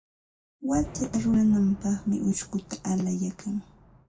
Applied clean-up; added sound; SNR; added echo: none; Fireworks; 15 dB; reverberation time 0.2 s.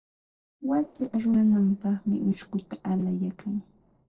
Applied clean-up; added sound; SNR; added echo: neural separator model SepFormer DNS4.